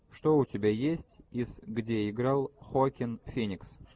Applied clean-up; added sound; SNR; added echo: none; none; none; none.